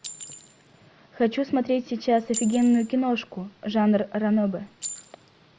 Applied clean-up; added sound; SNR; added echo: none; Chink, clink; 16 dB; none.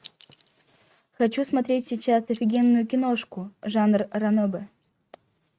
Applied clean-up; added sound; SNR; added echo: neural mask model RNNoise.